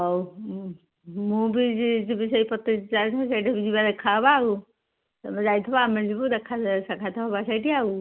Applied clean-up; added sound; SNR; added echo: none; none; none; none.